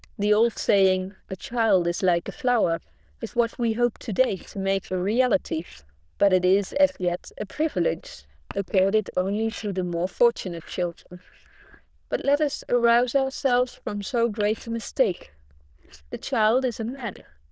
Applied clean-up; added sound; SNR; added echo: neural diffusion model UNIVERSE++.